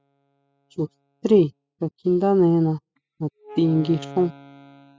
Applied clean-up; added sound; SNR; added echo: classical method spectral subtraction.